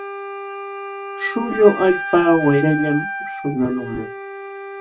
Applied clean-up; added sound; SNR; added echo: none; Wind instrument, woodwind instrument; 9 dB; reverberation time 0.2 s.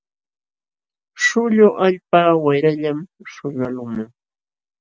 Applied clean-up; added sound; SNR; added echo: none; none; none; none.